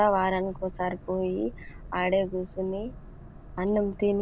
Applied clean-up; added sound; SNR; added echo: none; Boat, Water vehicle; 15 dB; none.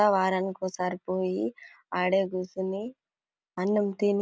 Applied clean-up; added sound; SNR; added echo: none; none; none; none.